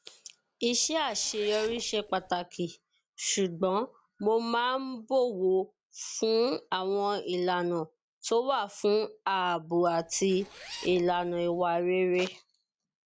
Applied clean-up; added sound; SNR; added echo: none; Zipper (clothing); 18 dB; none.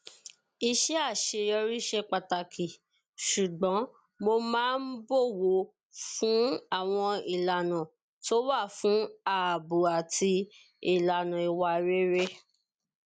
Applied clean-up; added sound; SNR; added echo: none; none; none; none.